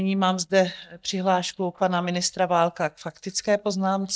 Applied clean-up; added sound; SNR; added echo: neural mask model DeepFilterNet 3.